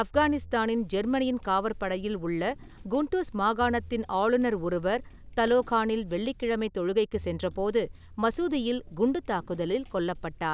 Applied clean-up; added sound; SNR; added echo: none; Bowed string instrument + Walk, footsteps; 19 dB; none.